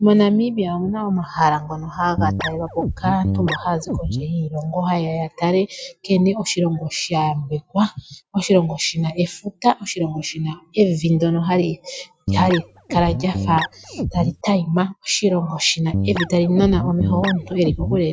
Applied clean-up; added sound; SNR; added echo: neural mask model RNNoise.